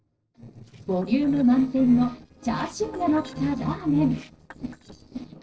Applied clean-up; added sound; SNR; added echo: neural separator model SepFormer DNS4.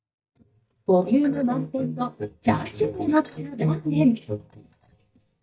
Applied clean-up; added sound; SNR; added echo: neural mask model DeepFilterNet 3.